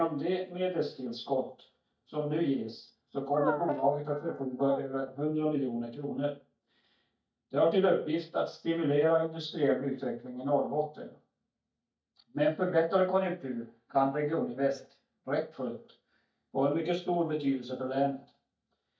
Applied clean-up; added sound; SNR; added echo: neural mask model DeepFilterNet 3.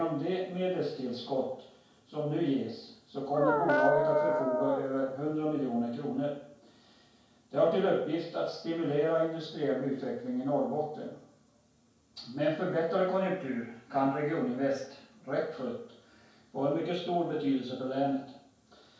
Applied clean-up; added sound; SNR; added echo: none; Dog; -3 dB; reverberation time 0.5 s.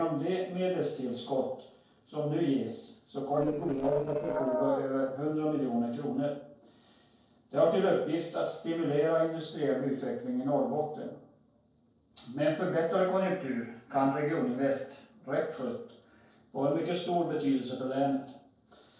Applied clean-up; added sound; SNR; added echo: neural separator model SepFormer DNS4.